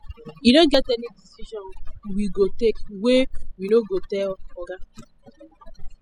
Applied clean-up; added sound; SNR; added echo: classical method spectral subtraction.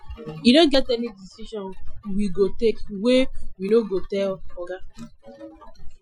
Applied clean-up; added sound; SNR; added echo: classical method Wiener filter.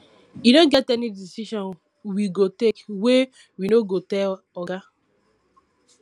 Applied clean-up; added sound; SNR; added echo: none; none; none; none.